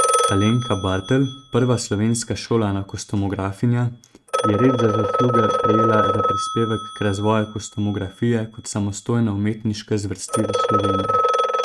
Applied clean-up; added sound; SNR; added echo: neural mask model RNNoise.